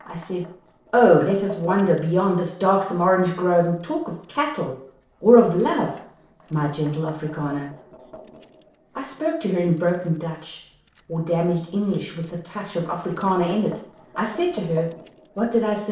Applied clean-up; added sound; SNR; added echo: neural separator model SepFormer DNS4.